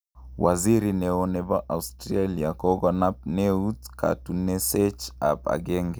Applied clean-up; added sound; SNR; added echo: none; none; none; none.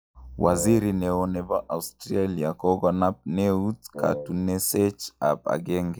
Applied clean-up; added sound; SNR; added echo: classical method log-MMSE.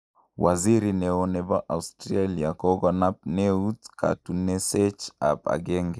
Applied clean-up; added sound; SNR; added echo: neural mask model Resemble Enhance denoiser.